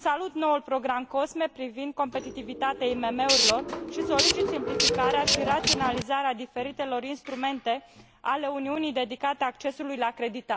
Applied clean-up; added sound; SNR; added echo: none; Tools; -2 dB; none.